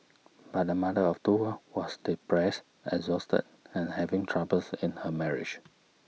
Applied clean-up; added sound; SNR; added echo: none; none; none; none.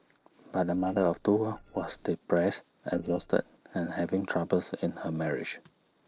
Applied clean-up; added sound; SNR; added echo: neural separator model SepFormer DNS4.